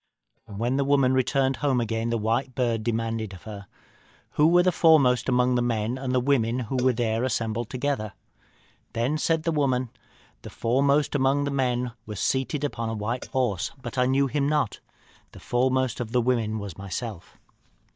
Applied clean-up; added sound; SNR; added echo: neural mask model DeepFilterNet 3.